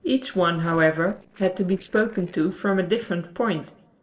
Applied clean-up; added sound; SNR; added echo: neural separator model SepFormer DNS4.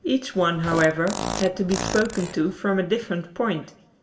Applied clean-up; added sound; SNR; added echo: none; Fart; 8 dB; reverberation time 0.6 s.